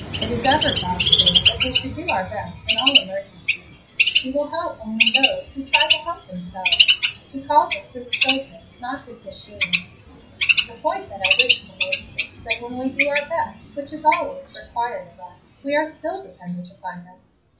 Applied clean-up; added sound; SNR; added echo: classical method WPE with log-MMSE.